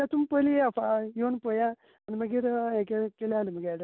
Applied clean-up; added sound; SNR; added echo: none; none; none; none.